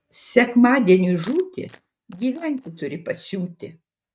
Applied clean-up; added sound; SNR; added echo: neural mask model DeepFilterNet 3.